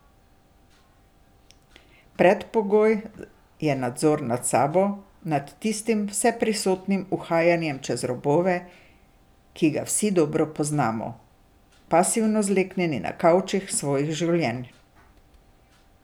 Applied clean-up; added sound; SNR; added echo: none; none; none; none.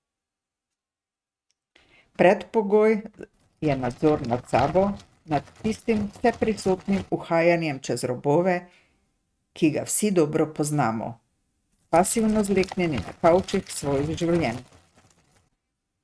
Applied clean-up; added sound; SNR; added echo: neural mask model RNNoise.